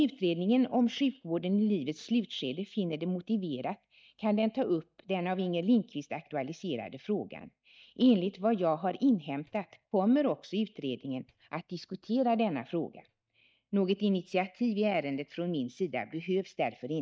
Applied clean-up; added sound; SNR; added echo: neural mask model DeepFilterNet 3.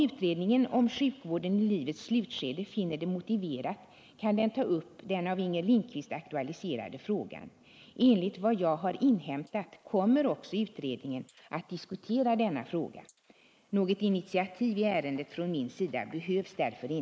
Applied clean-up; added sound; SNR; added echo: neural mask model Resemble Enhance denoiser.